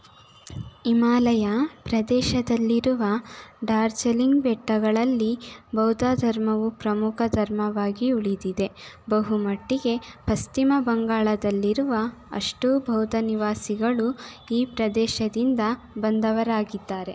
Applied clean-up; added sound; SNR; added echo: none; none; none; none.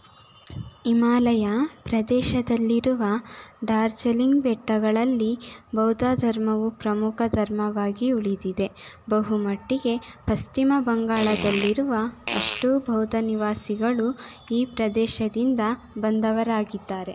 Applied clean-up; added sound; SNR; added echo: none; Fart; 8 dB; none.